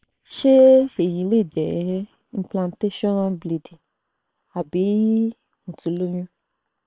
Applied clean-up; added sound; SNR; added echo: neural separator model SepFormer WHAM!.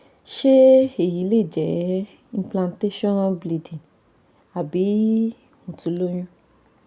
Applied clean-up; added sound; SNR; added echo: none; none; none; none.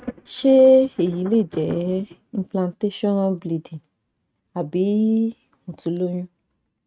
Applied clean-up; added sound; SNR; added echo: neural mask model RNNoise.